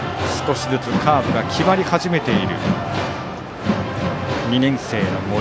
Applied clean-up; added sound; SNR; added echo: none; none; none; none.